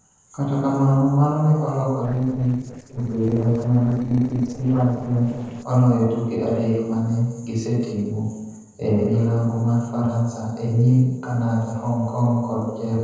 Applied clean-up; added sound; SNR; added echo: neural separator model SepFormer DNS4.